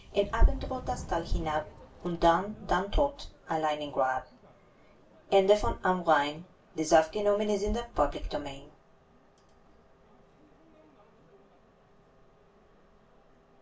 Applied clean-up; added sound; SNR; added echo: none; Subway, metro, underground; 20 dB; reverberation time 0.2 s.